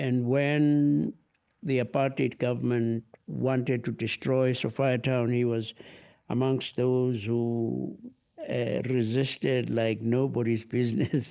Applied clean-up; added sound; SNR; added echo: neural mask model Resemble Enhance denoiser.